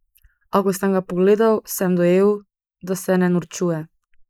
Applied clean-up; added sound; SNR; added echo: neural mask model Resemble Enhance denoiser.